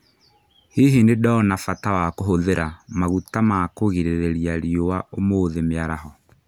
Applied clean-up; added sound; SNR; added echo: none; none; none; none.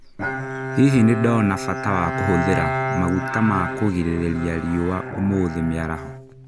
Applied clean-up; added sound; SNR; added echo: none; Bowed string instrument; 6 dB; none.